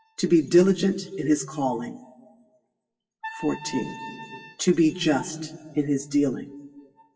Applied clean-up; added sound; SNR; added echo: classical method WPE with log-MMSE.